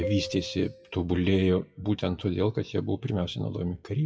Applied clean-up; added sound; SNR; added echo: classical method WPE with log-MMSE.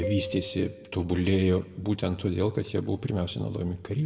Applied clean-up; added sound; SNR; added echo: none; Marimba, xylophone; 13 dB; reverberation time 1.0 s.